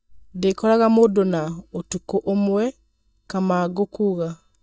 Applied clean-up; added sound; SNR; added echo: neural mask model DeepFilterNet 3.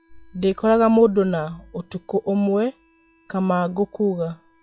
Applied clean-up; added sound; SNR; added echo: classical method log-MMSE.